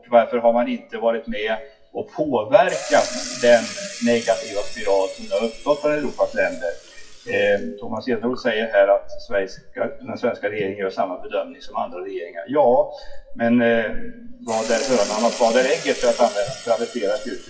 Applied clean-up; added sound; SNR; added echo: classical method WPE with log-MMSE.